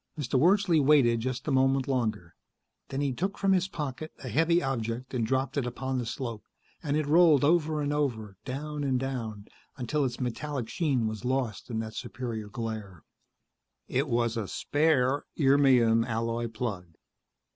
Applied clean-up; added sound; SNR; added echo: none; none; none; none.